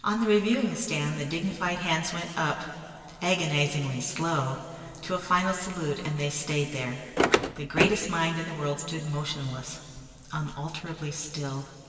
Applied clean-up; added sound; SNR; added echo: none; Car; -3 dB; reverberation time 2.6 s.